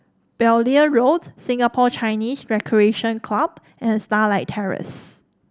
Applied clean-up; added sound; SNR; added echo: none; none; none; none.